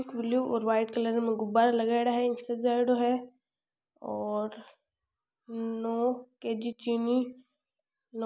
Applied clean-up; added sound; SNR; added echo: none; none; none; none.